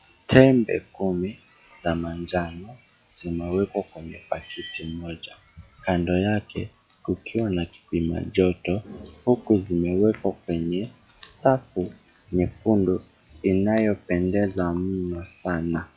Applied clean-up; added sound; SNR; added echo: classical method log-MMSE.